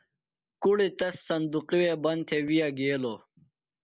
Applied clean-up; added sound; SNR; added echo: none; none; none; none.